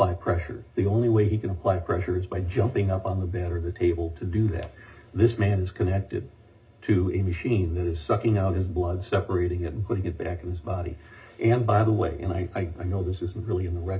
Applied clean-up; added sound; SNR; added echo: none; none; none; reverberation time 0.4 s.